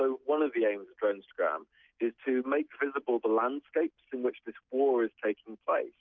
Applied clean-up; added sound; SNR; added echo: none; none; none; none.